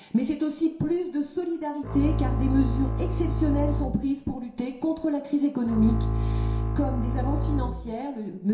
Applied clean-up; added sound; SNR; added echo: none; Bowed string instrument; 0 dB; reverberation time 0.7 s.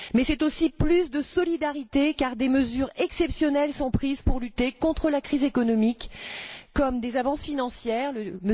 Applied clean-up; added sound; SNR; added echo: none; none; none; none.